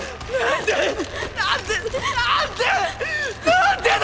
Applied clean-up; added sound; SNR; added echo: none; Computer keyboard + Musical instrument; 19 dB; none.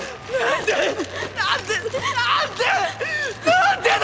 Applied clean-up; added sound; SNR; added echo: none; none; none; none.